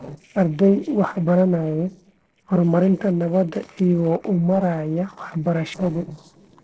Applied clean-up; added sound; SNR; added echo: neural separator model SepFormer DNS4.